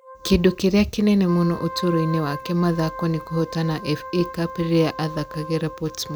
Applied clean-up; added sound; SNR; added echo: none; Wind instrument, woodwind instrument; 14 dB; none.